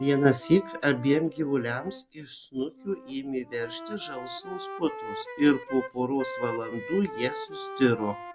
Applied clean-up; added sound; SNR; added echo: none; Wind instrument, woodwind instrument; 12 dB; none.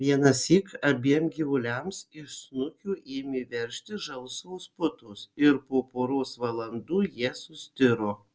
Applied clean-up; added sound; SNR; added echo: none; none; none; none.